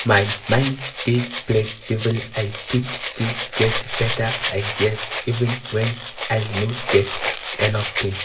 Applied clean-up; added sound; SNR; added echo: none; Rattle (instrument); 2 dB; reverberation time 0.2 s.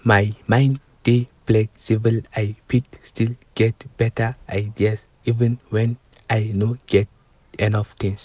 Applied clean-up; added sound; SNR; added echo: none; none; none; none.